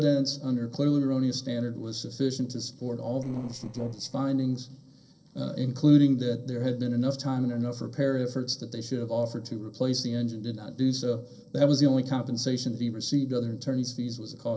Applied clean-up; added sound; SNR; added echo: neural separator model SepFormer DNS4.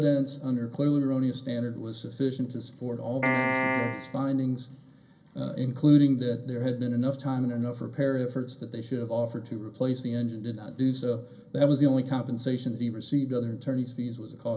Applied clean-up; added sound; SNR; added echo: none; Piano; 0 dB; reverberation time 0.3 s.